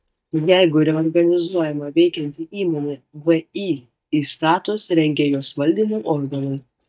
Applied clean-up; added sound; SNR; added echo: neural mask model DeepFilterNet 3.